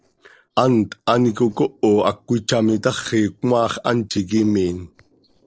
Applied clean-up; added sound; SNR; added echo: neural separator model SepFormer DNS4.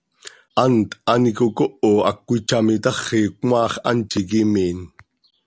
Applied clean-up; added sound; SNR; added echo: none; none; none; none.